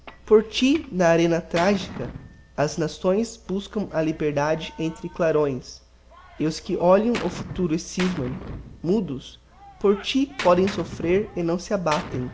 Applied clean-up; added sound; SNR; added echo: none; Gunshot, gunfire; 15 dB; none.